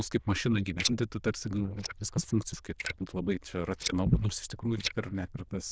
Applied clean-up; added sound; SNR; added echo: neural diffusion model UNIVERSE++.